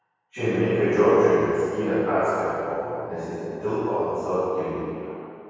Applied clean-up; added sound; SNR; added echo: none; none; none; reverberation time 2.2 s.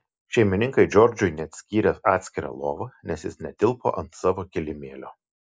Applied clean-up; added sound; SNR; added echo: none; none; none; none.